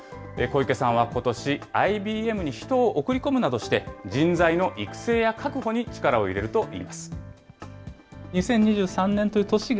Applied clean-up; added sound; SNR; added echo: none; none; none; none.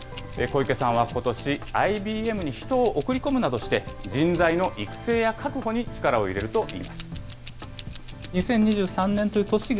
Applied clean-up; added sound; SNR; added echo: none; Keys jangling; 7 dB; none.